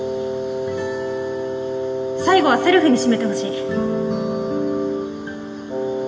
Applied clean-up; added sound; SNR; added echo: none; Wind instrument, woodwind instrument; 3 dB; reverberation time 1.7 s.